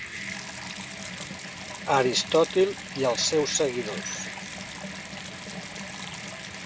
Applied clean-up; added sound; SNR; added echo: none; Bathtub (filling or washing) / Water tap, faucet; 8 dB; none.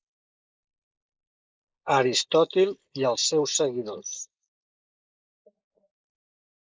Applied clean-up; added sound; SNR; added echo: neural mask model Resemble Enhance denoiser.